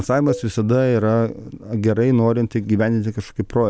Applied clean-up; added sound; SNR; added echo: none; Cowbell; 15 dB; none.